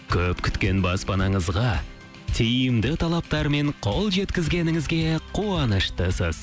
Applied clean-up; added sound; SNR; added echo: none; none; none; none.